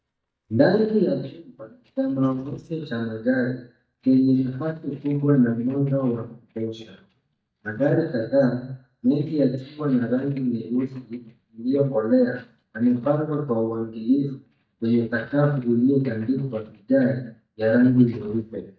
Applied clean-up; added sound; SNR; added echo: neural mask model DeepFilterNet 3.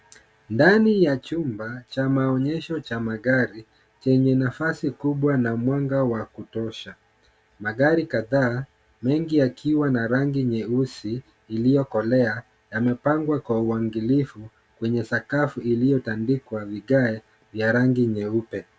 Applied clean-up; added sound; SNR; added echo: none; none; none; none.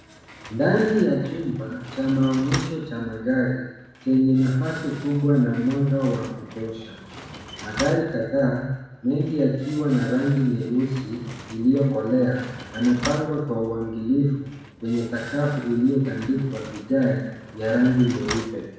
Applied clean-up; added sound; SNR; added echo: none; Slam; 17 dB; reverberation time 1.1 s.